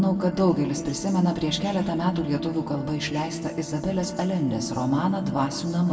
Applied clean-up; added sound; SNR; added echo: none; none; none; reverberation time 1.0 s.